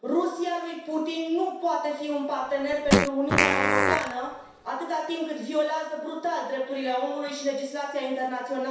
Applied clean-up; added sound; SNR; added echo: none; Fart; -3 dB; reverberation time 0.7 s.